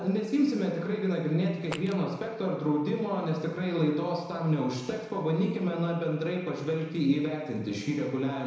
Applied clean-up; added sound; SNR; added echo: none; Fart; 12 dB; reverberation time 1.0 s.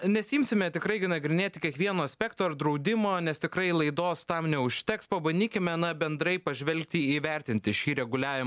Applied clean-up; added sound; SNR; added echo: none; none; none; none.